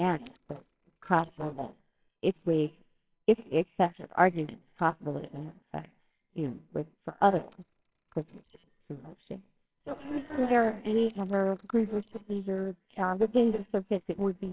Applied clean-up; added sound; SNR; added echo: neural separator model SepFormer WHAMR!.